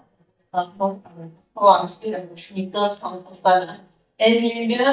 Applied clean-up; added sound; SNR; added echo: neural mask model DeepFilterNet 3.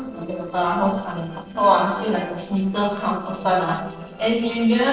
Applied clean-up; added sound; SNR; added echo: neural separator model SepFormer DNS4.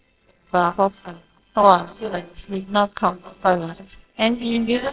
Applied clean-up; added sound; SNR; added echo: neural separator model SepFormer WHAMR!.